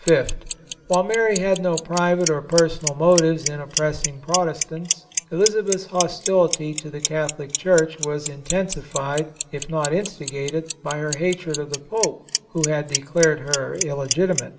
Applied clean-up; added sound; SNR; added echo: none; Clock; 7 dB; reverberation time 1.4 s.